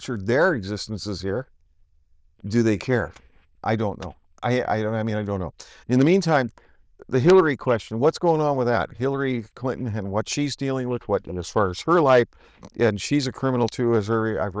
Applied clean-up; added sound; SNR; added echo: neural diffusion model UNIVERSE++.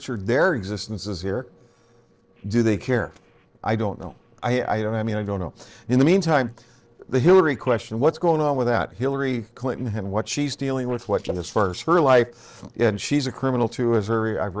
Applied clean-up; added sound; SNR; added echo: neural separator model SepFormer DNS4.